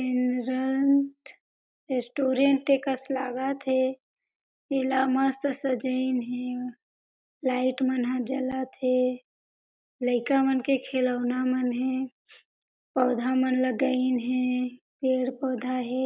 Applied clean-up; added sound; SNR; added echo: none; none; none; none.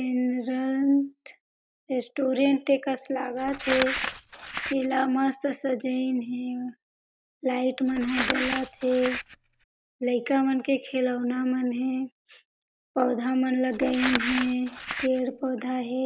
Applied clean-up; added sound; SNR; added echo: none; Crumpling, crinkling; 6 dB; none.